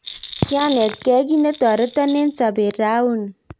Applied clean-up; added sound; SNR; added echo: none; Rattle; 18 dB; none.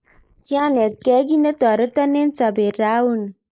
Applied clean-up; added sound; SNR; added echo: neural mask model Resemble Enhance denoiser.